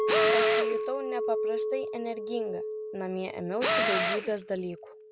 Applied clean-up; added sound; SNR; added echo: none; Tools + Chink, clink; -4 dB; none.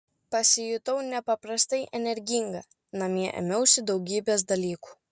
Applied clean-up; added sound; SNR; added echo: none; none; none; none.